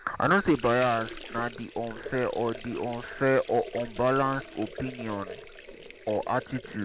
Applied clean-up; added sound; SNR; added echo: none; Sink (filling or washing) / Water; 14 dB; none.